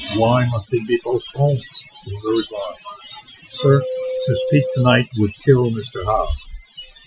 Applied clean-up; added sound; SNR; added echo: classical method Wiener filter.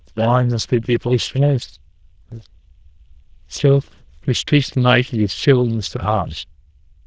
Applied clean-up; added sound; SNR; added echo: neural diffusion model UNIVERSE++.